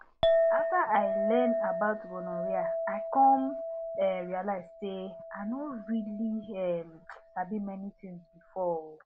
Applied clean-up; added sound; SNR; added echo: none; Chink, clink; 2 dB; none.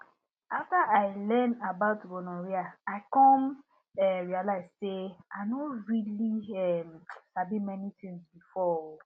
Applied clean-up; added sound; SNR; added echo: none; none; none; none.